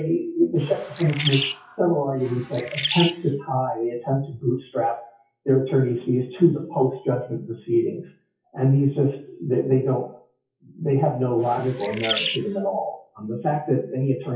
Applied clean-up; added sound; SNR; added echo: classical method WPE with log-MMSE.